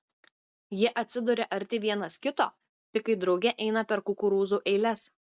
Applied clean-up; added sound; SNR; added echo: none; none; none; none.